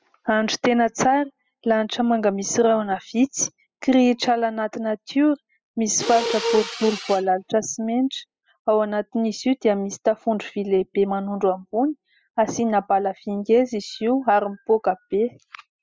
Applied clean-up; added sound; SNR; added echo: classical method spectral subtraction.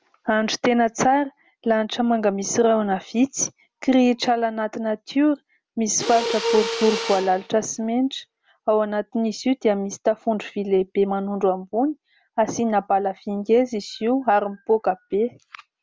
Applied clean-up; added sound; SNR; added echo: none; Mechanisms; 7 dB; none.